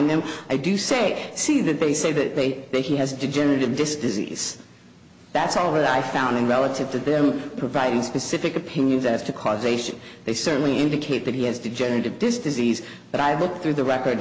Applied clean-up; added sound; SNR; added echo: none; none; none; none.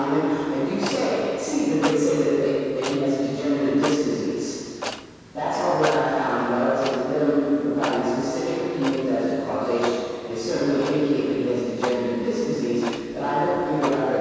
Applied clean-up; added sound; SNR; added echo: none; Clock; 13 dB; reverberation time 2.2 s.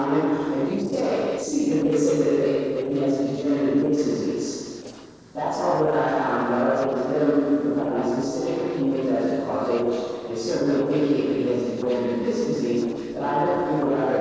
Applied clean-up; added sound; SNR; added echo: neural separator model SepFormer DNS4.